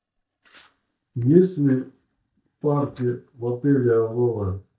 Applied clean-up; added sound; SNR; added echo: neural mask model DeepFilterNet 3.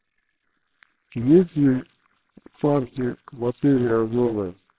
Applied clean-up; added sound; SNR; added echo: neural separator model SepFormer WHAMR!.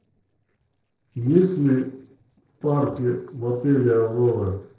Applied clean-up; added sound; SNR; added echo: neural separator model SepFormer DNS4.